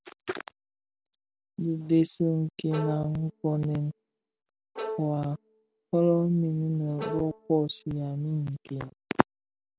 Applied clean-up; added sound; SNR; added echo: none; Bowed string instrument; 12 dB; none.